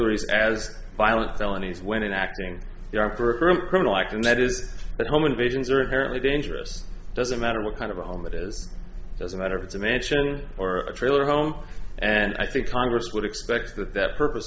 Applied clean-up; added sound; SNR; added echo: none; Thump, thud; 17 dB; none.